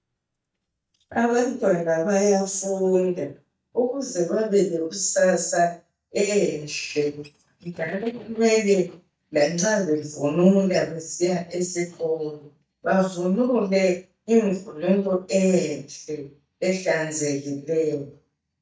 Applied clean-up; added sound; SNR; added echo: neural mask model DeepFilterNet 3.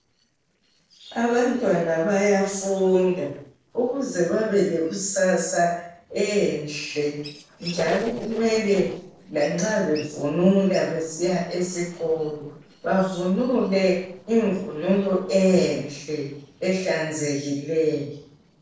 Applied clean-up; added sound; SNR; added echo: neural separator model SepFormer DNS4.